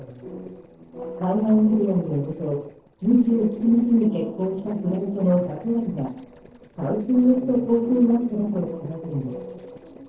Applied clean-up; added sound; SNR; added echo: neural separator model SepFormer DNS4.